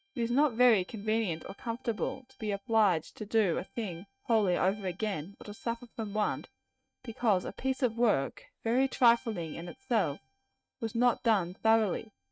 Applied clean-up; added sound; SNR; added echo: neural mask model RNNoise.